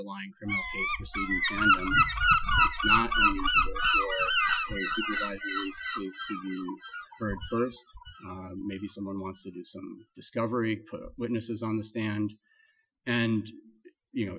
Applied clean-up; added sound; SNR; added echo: classical method Wiener filter.